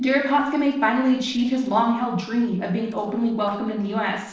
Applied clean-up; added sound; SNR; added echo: neural separator model SepFormer DNS4.